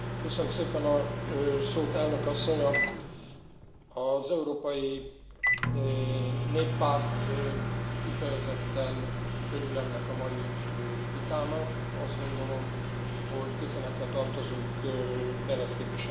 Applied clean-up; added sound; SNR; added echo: none; Microwave oven; 0 dB; reverberation time 0.9 s.